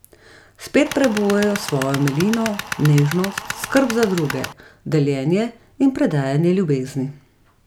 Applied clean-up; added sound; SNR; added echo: none; Tools; 10 dB; none.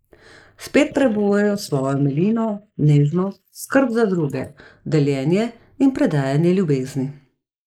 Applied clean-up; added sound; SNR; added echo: neural mask model Resemble Enhance denoiser.